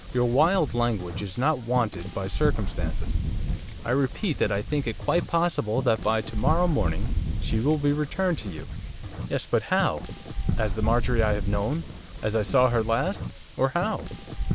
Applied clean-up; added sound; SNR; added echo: none; Wind; 3 dB; none.